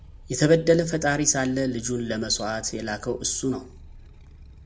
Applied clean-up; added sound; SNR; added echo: none; Motorcycle; 19 dB; none.